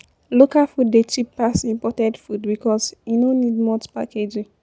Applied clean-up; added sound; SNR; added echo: none; none; none; none.